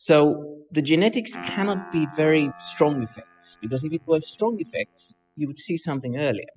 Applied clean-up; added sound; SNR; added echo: classical method spectral subtraction.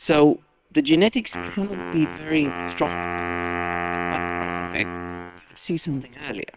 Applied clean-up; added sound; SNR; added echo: neural separator model SepFormer WHAM!.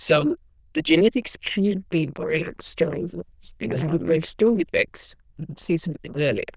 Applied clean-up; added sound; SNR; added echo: neural diffusion model UNIVERSE++.